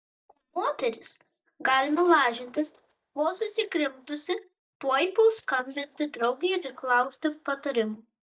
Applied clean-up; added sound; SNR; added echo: neural mask model DeepFilterNet 3.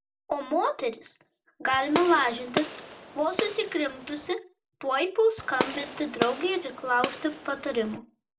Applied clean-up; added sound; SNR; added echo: none; Gunshot, gunfire; 6 dB; reverberation time 0.2 s.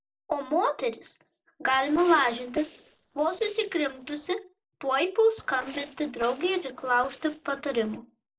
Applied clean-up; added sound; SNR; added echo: neural separator model SepFormer DNS4.